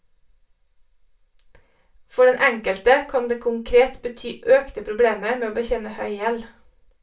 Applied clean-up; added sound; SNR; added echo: none; none; none; reverberation time 0.3 s.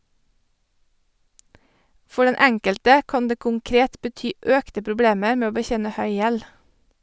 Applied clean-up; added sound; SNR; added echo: none; none; none; none.